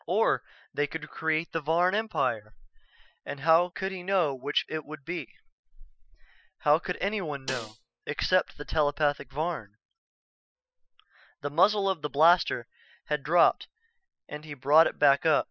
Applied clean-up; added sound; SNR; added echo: classical method spectral subtraction.